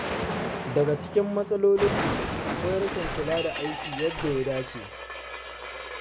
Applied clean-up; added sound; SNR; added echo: none; Explosion; 4 dB; none.